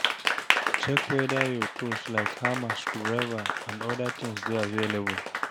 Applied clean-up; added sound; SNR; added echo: none; Applause; -2 dB; none.